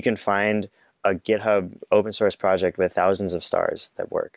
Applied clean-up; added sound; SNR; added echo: none; none; none; none.